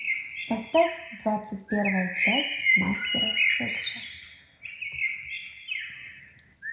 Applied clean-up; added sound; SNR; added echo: none; Bird; -2 dB; reverberation time 0.4 s.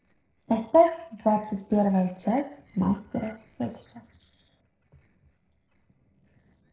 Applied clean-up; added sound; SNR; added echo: neural separator model SepFormer DNS4.